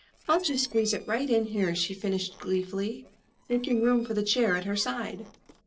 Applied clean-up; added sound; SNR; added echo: neural separator model SepFormer DNS4.